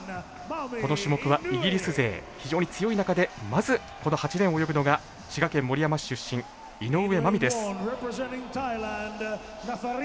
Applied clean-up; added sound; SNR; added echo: none; none; none; none.